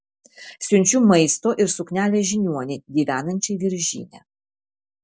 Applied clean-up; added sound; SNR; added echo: none; none; none; none.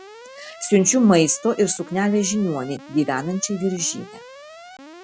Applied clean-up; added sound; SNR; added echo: none; Alarm; 20 dB; none.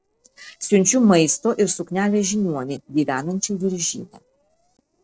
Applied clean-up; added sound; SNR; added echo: neural separator model SepFormer DNS4.